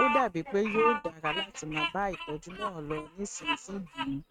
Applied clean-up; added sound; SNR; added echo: neural mask model RNNoise.